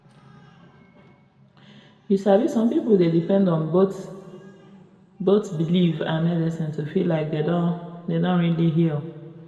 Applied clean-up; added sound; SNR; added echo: none; none; none; reverberation time 1.7 s.